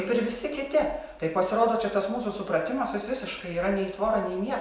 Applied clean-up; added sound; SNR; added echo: none; none; none; none.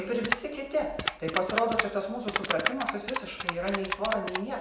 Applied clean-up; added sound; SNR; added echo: none; Typing; -3 dB; none.